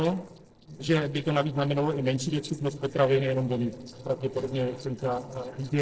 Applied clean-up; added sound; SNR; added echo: neural separator model SepFormer DNS4.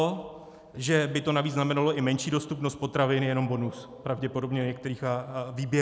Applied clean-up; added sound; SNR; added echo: none; none; none; none.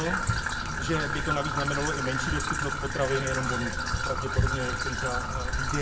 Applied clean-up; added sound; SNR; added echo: none; Trickle, dribble / Traffic noise, roadway noise; -3 dB; reverberation time 1.3 s.